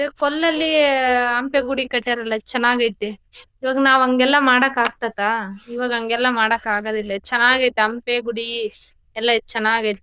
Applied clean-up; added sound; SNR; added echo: neural diffusion model UNIVERSE++.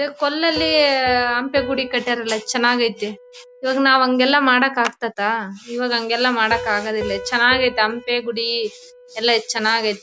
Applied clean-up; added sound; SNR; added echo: none; Piano + Clapping; 15 dB; none.